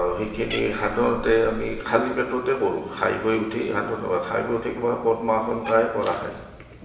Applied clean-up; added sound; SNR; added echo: none; Cat; 16 dB; reverberation time 1.1 s.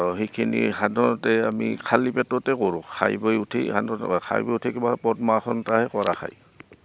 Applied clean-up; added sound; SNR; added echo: none; none; none; none.